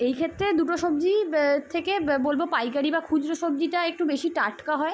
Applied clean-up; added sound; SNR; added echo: none; none; none; none.